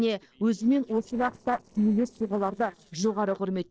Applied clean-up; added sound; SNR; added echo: neural separator model SepFormer DNS4.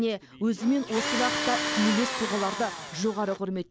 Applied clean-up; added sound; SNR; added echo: none; Tools; 4 dB; none.